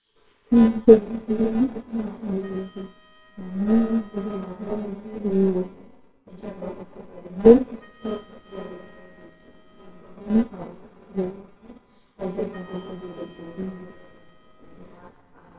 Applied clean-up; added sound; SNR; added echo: neural separator model SepFormer WHAMR!.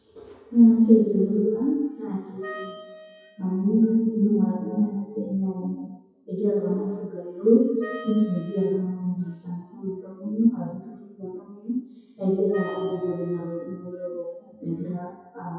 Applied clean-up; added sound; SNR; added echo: classical method WPE with log-MMSE.